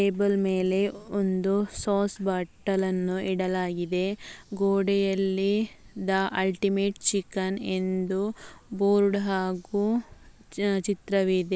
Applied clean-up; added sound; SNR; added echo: none; none; none; none.